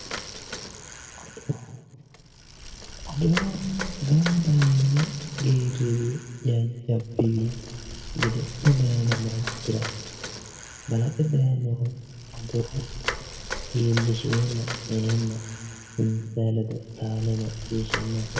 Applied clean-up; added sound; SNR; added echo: none; Bicycle; 10 dB; reverberation time 1.8 s.